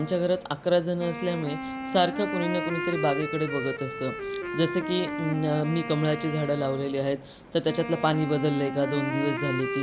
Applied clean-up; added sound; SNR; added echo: none; Wind instrument, woodwind instrument; 6 dB; none.